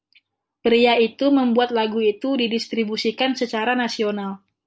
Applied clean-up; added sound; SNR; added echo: none; none; none; none.